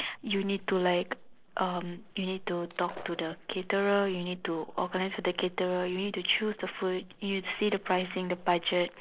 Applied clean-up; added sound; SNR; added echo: neural separator model SepFormer DNS4.